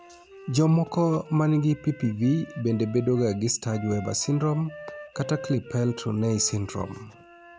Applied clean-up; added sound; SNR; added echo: none; Wind instrument, woodwind instrument; 18 dB; none.